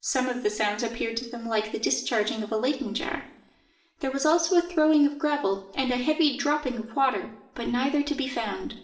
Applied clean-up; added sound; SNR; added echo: none; none; none; reverberation time 0.6 s.